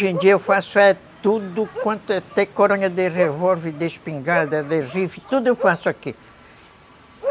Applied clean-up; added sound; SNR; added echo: none; Bark; 12 dB; none.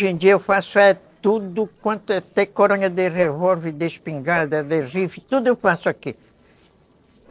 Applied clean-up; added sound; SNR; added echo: neural separator model SepFormer DNS4.